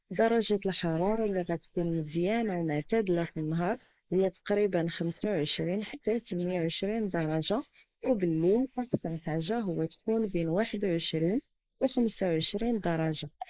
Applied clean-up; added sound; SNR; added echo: neural mask model Resemble Enhance denoiser.